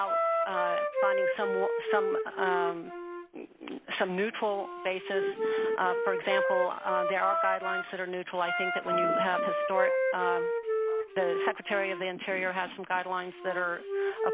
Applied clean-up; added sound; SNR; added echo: none; Wind instrument, woodwind instrument; -2 dB; none.